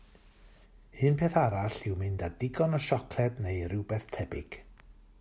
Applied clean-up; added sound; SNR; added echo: none; none; none; none.